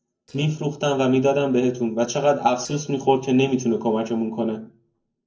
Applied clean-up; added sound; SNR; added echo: neural separator model SepFormer DNS4.